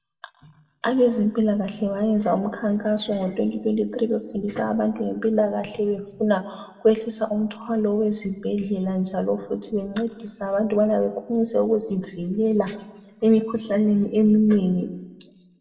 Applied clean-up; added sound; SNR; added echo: none; none; none; reverberation time 0.7 s.